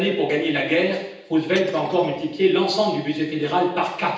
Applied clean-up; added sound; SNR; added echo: none; Cutlery, silverware; 18 dB; reverberation time 0.9 s.